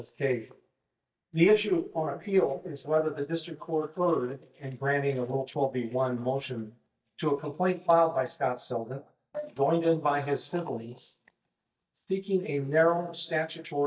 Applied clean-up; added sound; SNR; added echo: neural mask model DeepFilterNet 3.